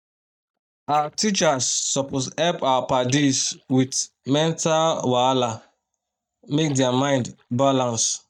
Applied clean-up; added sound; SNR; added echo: neural mask model DeepFilterNet 3.